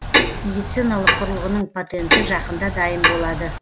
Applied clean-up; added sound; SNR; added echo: none; Clock; -3 dB; none.